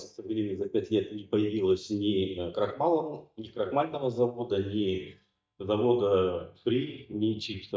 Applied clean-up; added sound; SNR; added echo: neural mask model DeepFilterNet 3.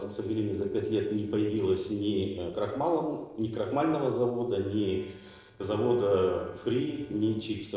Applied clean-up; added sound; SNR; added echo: neural separator model SepFormer DNS4.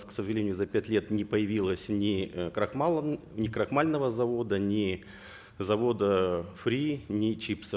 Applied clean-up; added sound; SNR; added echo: none; none; none; none.